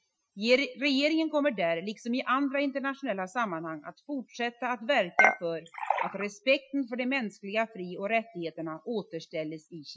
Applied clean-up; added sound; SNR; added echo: classical method Wiener filter.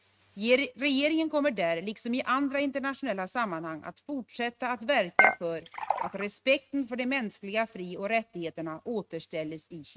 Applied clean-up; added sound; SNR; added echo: neural mask model RNNoise.